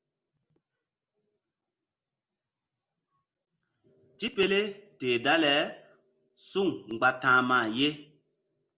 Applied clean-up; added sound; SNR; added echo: none; none; none; none.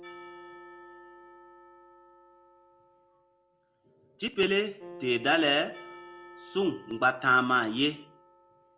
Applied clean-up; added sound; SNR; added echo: none; Acoustic guitar + Percussion; 19 dB; none.